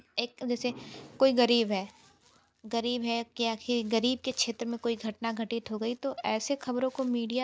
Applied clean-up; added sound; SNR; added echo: none; none; none; none.